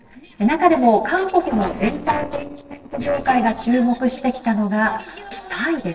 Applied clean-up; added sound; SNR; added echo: neural separator model SepFormer DNS4.